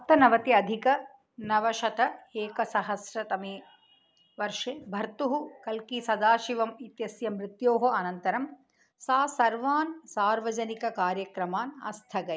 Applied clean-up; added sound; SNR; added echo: none; none; none; none.